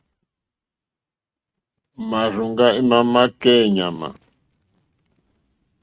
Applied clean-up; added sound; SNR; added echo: neural mask model RNNoise.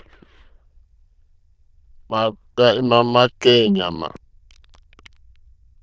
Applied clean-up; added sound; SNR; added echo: neural diffusion model UNIVERSE++.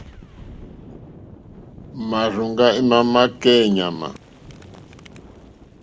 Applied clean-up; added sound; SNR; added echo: none; Boom; 20 dB; none.